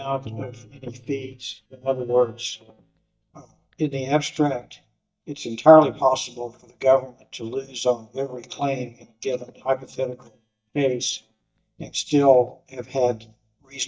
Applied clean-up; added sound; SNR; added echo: neural mask model DeepFilterNet 3.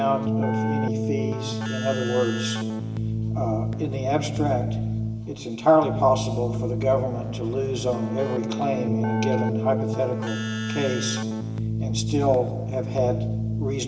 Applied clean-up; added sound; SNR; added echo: none; Keyboard (musical); 0 dB; reverberation time 0.9 s.